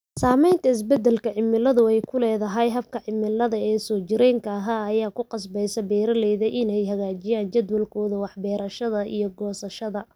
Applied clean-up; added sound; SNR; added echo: none; none; none; none.